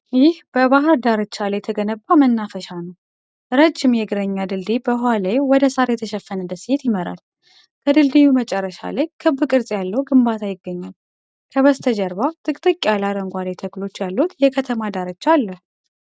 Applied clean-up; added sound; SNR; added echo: none; none; none; none.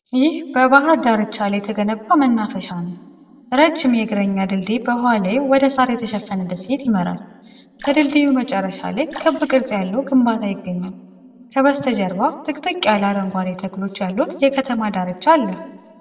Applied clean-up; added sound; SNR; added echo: none; Sink (filling or washing) / Water / Splash, splatter; 15 dB; reverberation time 0.9 s.